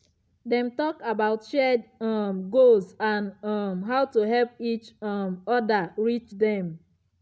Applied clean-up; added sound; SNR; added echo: none; none; none; none.